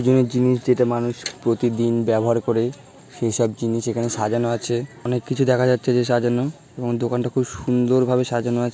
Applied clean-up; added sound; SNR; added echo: none; none; none; none.